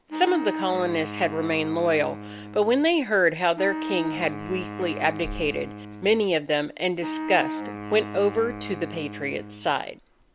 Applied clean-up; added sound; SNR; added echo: none; Wind instrument, woodwind instrument; 9 dB; none.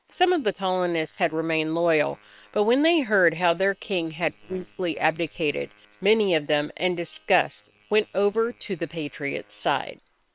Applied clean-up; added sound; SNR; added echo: neural separator model SepFormer WHAM!.